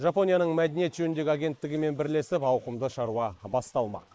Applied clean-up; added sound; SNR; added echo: neural mask model Resemble Enhance denoiser.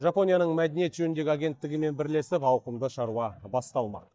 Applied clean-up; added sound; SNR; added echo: neural mask model DeepFilterNet 3.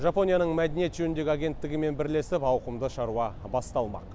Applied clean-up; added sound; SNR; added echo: none; none; none; none.